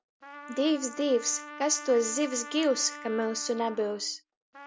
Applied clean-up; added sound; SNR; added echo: none; Trumpet; 15 dB; none.